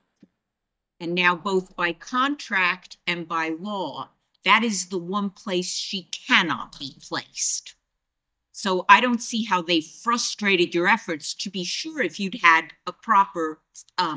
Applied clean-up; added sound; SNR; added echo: neural mask model DeepFilterNet 3.